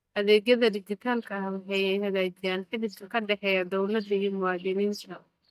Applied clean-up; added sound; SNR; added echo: neural mask model DeepFilterNet 3.